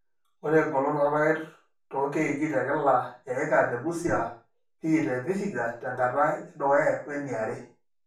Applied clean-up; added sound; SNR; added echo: none; none; none; reverberation time 0.3 s.